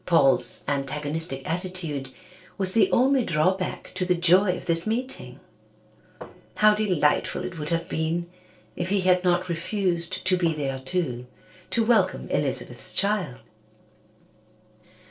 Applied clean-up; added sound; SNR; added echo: neural separator model SepFormer DNS4.